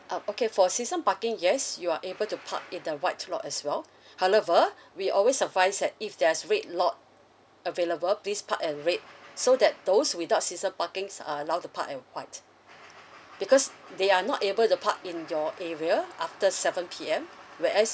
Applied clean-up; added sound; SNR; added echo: none; none; none; none.